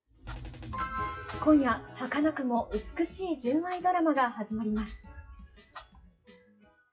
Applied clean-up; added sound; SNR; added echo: classical method WPE with log-MMSE.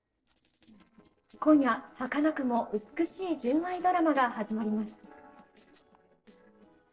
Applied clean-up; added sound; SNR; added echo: neural separator model SepFormer DNS4.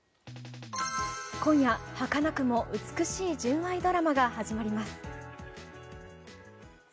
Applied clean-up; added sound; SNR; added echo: none; none; none; none.